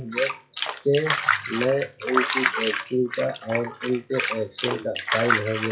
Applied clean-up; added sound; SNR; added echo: classical method WPE with log-MMSE.